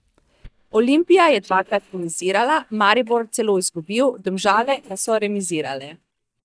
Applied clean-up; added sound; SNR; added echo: neural mask model DeepFilterNet 3.